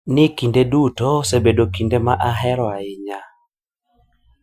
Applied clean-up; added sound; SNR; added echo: classical method Wiener filter.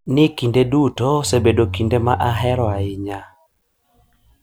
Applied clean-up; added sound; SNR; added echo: none; Bowed string instrument; 8 dB; none.